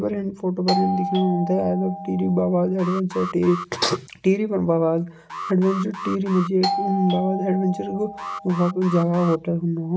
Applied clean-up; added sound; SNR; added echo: none; Alarm + Doorbell; 8 dB; none.